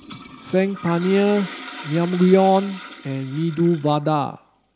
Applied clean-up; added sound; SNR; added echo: none; Toilet flush; 18 dB; none.